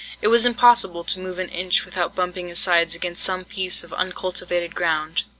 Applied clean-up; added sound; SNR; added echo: none; none; none; none.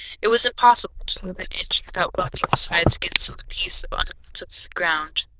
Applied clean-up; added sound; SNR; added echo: neural diffusion model UNIVERSE++.